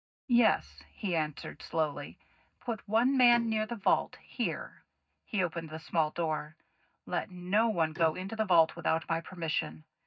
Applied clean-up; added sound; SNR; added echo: neural mask model DeepFilterNet 3.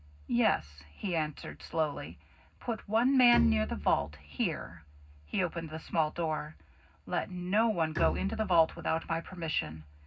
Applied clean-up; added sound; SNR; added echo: none; Bowed string instrument; 11 dB; reverberation time 0.4 s.